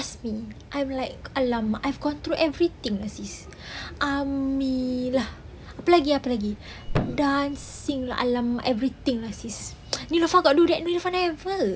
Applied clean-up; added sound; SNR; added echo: none; Thump, thud; 6 dB; none.